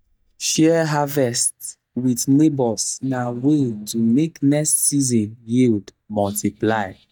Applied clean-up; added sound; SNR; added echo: neural mask model DeepFilterNet 3.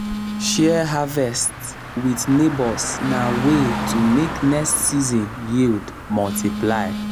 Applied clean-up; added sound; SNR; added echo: none; Telephone + Car; 7 dB; none.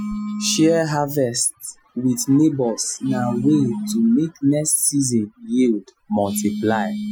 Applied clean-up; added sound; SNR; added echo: classical method Wiener filter.